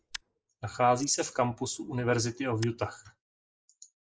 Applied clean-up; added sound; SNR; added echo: neural mask model Resemble Enhance denoiser.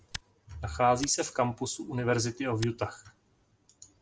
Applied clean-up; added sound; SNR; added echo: none; Tick; 14 dB; none.